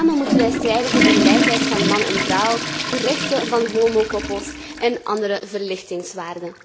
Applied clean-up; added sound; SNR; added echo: none; Toilet flush / Water; 0 dB; none.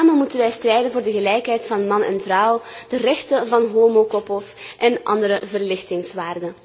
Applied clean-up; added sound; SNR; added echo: none; none; none; none.